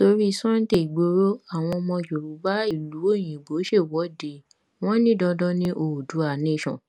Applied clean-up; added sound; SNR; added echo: none; none; none; none.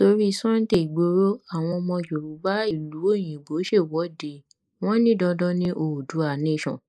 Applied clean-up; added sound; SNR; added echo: neural mask model Resemble Enhance denoiser.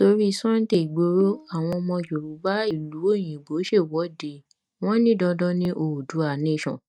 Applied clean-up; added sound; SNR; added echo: neural mask model DeepFilterNet 3.